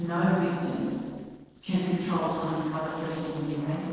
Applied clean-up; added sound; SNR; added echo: neural separator model SepFormer DNS4.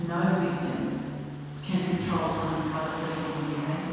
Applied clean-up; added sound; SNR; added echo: none; Car passing by / Traffic noise, roadway noise; 15 dB; reverberation time 2.1 s.